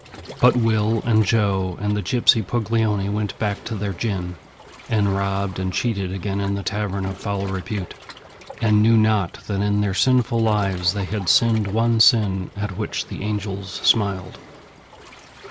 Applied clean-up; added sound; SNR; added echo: none; Waves, surf; 20 dB; none.